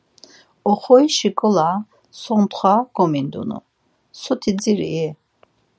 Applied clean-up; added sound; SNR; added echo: none; none; none; none.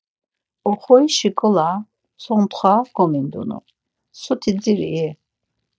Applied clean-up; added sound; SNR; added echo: neural mask model DeepFilterNet 3.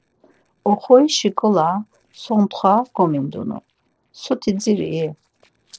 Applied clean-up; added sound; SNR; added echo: neural separator model SepFormer DNS4.